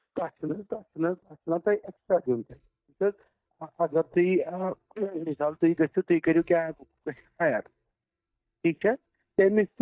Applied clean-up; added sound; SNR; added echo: neural mask model DeepFilterNet 3.